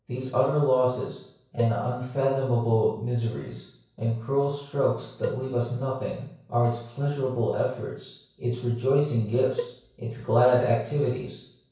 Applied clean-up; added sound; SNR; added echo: none; Cowbell; 13 dB; reverberation time 0.6 s.